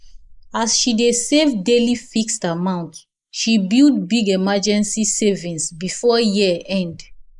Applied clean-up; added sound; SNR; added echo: neural mask model Resemble Enhance denoiser.